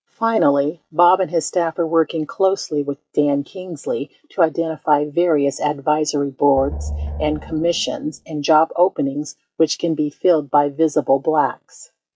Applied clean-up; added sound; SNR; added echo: classical method log-MMSE.